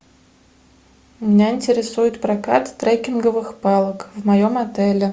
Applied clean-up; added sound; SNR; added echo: none; none; none; none.